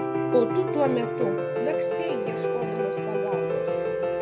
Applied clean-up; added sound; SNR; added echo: none; Piano; -4 dB; none.